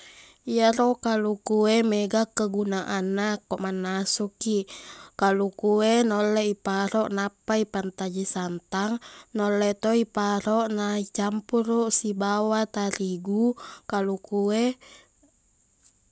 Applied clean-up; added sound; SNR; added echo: none; none; none; none.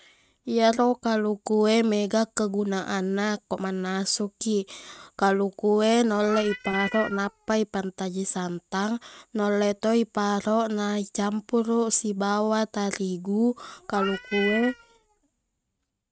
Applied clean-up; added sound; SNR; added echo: neural mask model RNNoise.